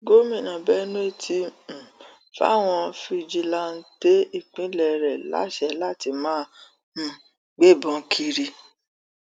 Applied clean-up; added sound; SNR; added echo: none; none; none; none.